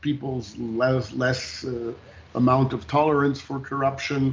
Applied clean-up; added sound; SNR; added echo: none; none; none; none.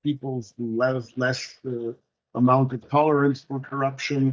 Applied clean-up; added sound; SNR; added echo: neural mask model DeepFilterNet 3.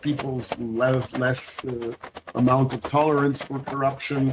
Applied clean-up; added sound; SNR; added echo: neural mask model RNNoise.